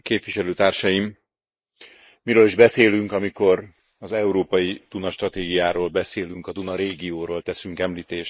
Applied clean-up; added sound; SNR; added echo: neural mask model Resemble Enhance denoiser.